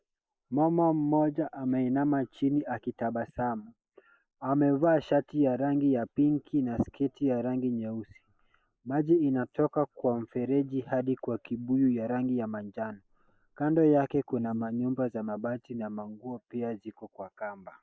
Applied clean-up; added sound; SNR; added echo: neural mask model Resemble Enhance denoiser.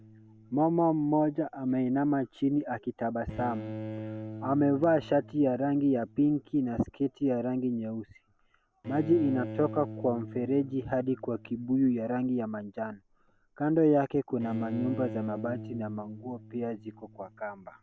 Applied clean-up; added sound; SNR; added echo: none; Bowed string instrument; 14 dB; none.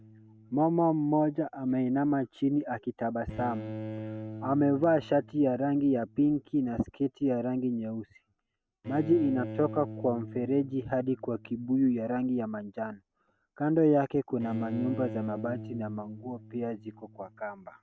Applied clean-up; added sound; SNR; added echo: neural mask model RNNoise.